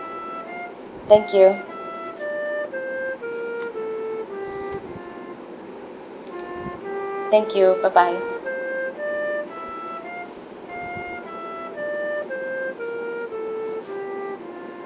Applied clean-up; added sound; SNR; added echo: none; Wind instrument, woodwind instrument; 5 dB; none.